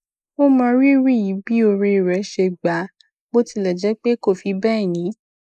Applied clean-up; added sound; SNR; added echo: neural mask model Resemble Enhance denoiser.